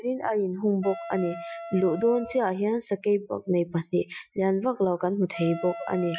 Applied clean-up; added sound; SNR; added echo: classical method Wiener filter.